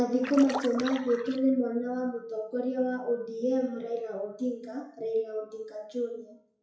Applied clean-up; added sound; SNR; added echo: classical method WPE with log-MMSE.